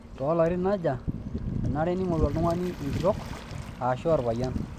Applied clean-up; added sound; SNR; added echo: none; Waves, surf; 18 dB; none.